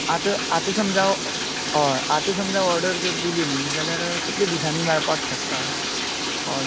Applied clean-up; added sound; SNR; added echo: none; Bathtub (filling or washing); 1 dB; none.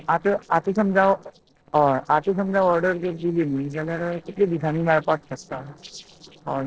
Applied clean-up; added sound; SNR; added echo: neural separator model SepFormer DNS4.